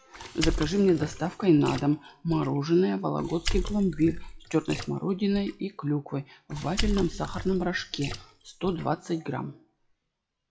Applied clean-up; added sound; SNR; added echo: classical method WPE with log-MMSE.